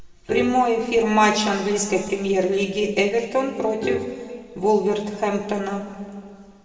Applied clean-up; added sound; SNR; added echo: none; Bowed string instrument; 13 dB; reverberation time 1.7 s.